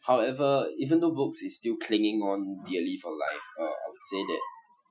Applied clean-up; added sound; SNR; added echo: classical method Wiener filter.